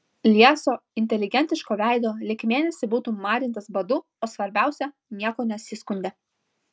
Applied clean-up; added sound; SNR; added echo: none; none; none; none.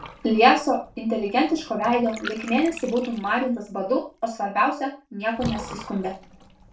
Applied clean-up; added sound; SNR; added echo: none; Bathtub (filling or washing) / Water; 17 dB; reverberation time 0.3 s.